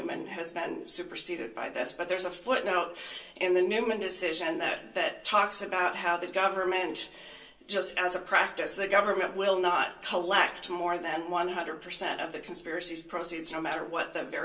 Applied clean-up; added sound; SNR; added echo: none; none; none; reverberation time 0.3 s.